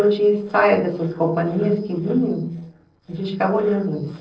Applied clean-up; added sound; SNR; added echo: neural separator model SepFormer DNS4.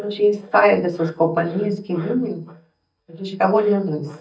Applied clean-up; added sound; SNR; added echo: neural mask model DeepFilterNet 3.